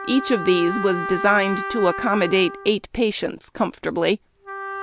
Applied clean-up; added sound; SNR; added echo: none; Trumpet; 9 dB; none.